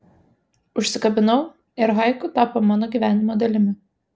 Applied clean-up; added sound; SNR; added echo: none; none; none; none.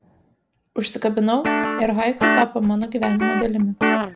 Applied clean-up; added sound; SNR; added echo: none; Guitar; 1 dB; none.